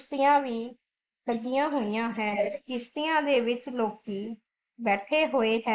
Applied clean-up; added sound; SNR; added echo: neural mask model Resemble Enhance denoiser.